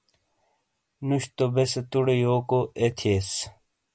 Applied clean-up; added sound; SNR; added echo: none; none; none; none.